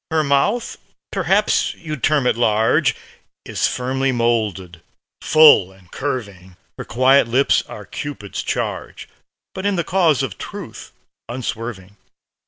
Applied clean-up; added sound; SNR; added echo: none; none; none; none.